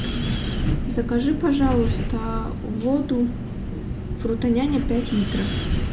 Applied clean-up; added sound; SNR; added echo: none; Wind; 1 dB; none.